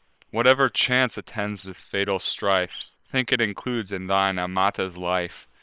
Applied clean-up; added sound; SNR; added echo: neural separator model SepFormer WHAM!.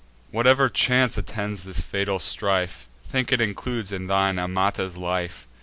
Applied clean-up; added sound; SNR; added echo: none; none; none; none.